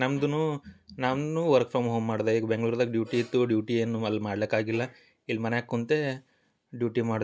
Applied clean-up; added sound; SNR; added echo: none; none; none; none.